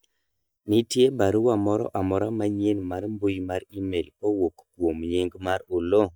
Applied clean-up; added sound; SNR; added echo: neural mask model DeepFilterNet 3.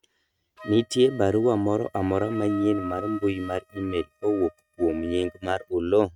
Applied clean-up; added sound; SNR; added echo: neural mask model RNNoise.